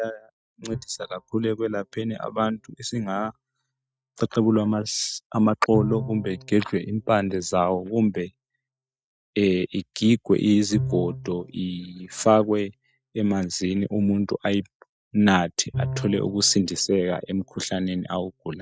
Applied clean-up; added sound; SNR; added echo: neural mask model DeepFilterNet 3.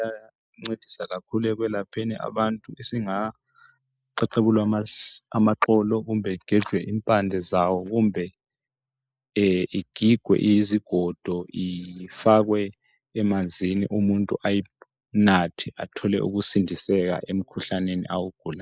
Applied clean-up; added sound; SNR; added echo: neural mask model Resemble Enhance denoiser.